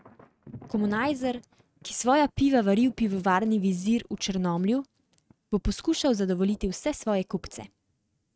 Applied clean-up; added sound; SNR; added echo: neural mask model RNNoise.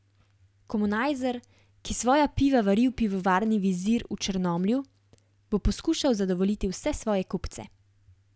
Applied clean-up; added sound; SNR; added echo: none; none; none; none.